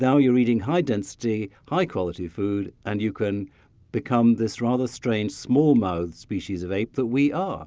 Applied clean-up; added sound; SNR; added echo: none; none; none; none.